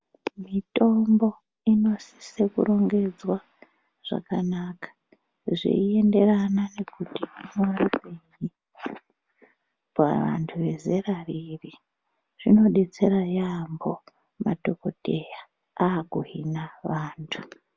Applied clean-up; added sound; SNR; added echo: none; none; none; none.